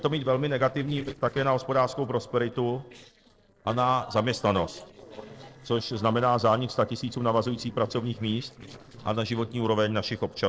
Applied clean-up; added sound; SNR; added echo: neural separator model SepFormer DNS4.